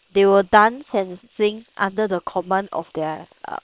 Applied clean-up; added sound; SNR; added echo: neural separator model SepFormer WHAM!.